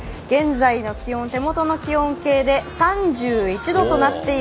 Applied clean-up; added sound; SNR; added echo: none; none; none; none.